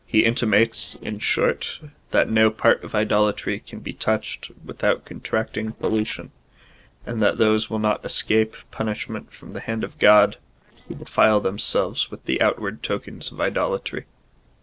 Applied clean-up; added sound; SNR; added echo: neural separator model SepFormer DNS4.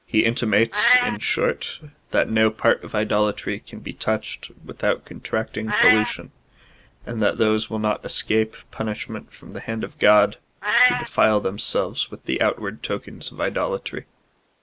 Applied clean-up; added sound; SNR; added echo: neural mask model Resemble Enhance denoiser.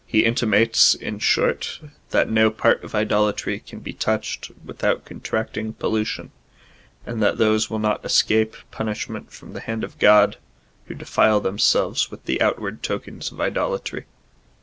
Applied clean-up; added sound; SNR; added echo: none; none; none; none.